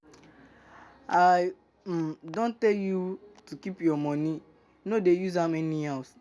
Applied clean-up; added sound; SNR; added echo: none; none; none; none.